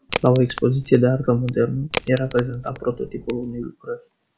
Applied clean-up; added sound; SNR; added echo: none; Crack; 13 dB; none.